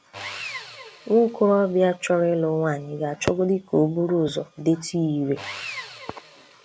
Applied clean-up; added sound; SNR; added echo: none; Sawing; 18 dB; none.